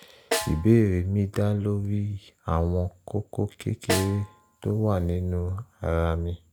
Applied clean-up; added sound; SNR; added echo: none; Snare drum; 10 dB; none.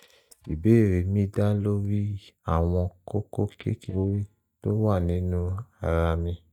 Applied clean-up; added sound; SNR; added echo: neural mask model DeepFilterNet 3.